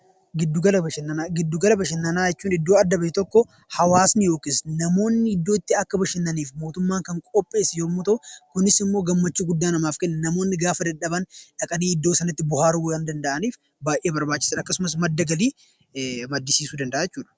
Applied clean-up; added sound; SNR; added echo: none; none; none; none.